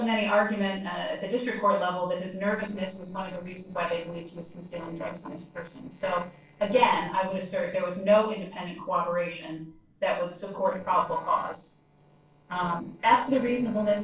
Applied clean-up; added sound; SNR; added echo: neural separator model SepFormer DNS4.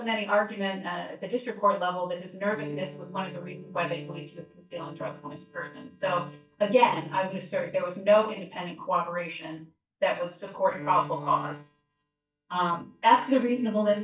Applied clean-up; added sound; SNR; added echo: neural mask model DeepFilterNet 3.